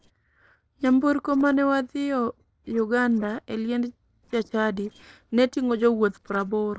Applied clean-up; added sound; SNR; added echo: neural separator model SepFormer DNS4.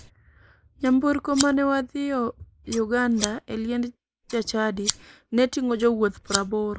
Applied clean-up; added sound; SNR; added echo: neural mask model Resemble Enhance denoiser.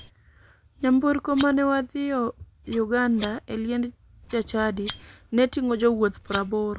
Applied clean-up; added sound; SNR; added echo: none; Scissors; 11 dB; none.